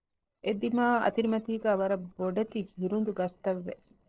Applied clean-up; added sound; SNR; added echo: neural separator model SepFormer DNS4.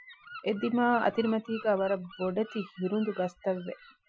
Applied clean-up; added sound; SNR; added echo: classical method Wiener filter.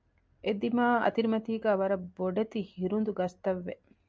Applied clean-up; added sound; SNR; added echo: none; none; none; none.